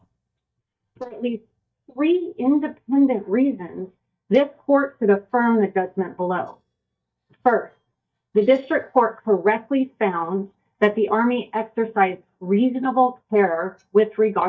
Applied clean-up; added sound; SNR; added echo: neural mask model DeepFilterNet 3.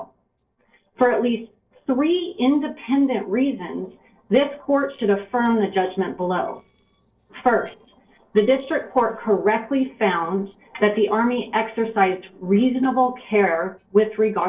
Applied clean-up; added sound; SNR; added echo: neural separator model SepFormer DNS4.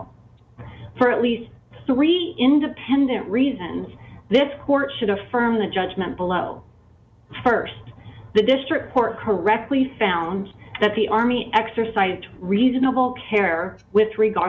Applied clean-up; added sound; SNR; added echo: none; none; none; none.